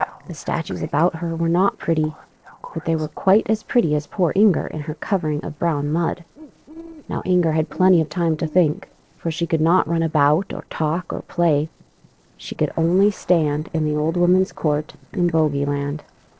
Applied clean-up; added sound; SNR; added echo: neural separator model SepFormer DNS4.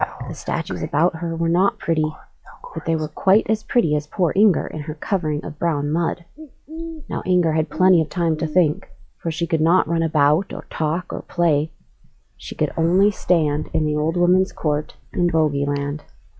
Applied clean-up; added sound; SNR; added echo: classical method log-MMSE.